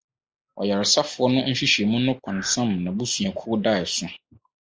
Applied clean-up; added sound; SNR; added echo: neural mask model Resemble Enhance denoiser.